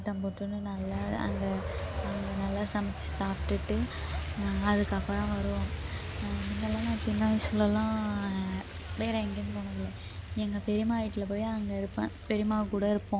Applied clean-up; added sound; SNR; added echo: none; Truck; 5 dB; none.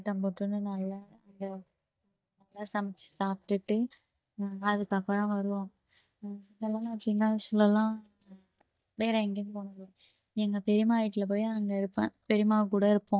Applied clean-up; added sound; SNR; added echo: neural mask model DeepFilterNet 3.